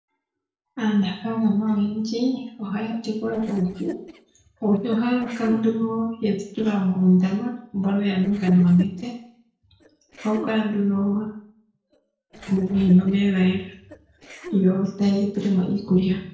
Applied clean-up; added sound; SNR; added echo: neural separator model SepFormer DNS4.